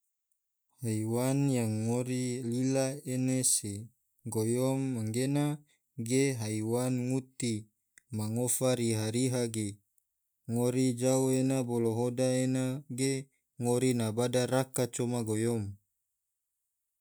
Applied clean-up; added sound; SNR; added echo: none; none; none; none.